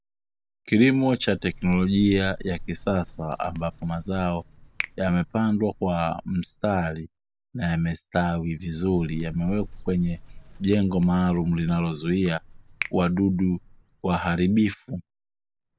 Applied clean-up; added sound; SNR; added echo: none; Finger snapping + Bird; 17 dB; none.